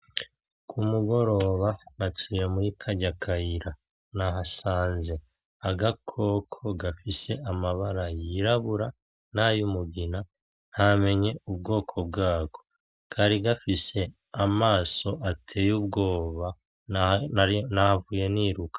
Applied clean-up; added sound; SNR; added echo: none; none; none; none.